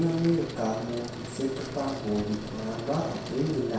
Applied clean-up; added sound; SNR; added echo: none; Truck; 8 dB; reverberation time 0.7 s.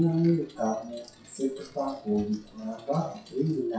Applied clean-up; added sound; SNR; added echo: classical method WPE with log-MMSE.